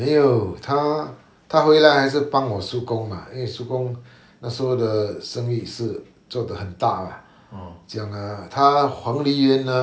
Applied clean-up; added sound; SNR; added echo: none; none; none; none.